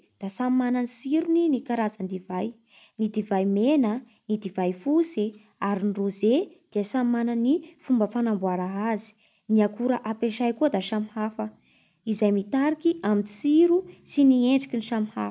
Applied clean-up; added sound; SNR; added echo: none; none; none; none.